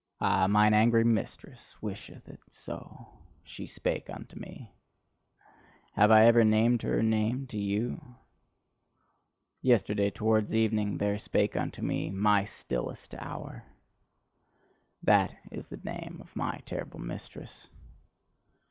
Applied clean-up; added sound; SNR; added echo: none; none; none; none.